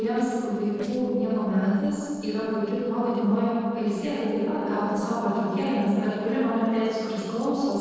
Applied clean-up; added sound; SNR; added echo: neural separator model SepFormer DNS4.